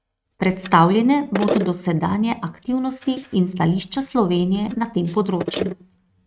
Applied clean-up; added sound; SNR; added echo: neural mask model RNNoise.